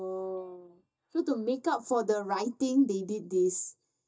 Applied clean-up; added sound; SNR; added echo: neural mask model DeepFilterNet 3.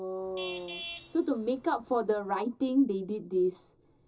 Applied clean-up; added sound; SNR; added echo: none; Traffic noise, roadway noise / Vehicle horn, car horn, honking; 14 dB; reverberation time 0.2 s.